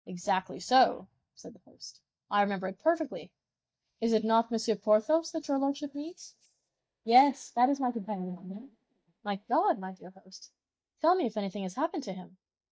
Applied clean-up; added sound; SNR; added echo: neural mask model DeepFilterNet 3.